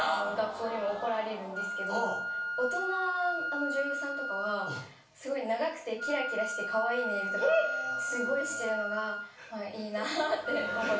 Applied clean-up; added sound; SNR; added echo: none; Wind instrument, woodwind instrument; 3 dB; reverberation time 0.3 s.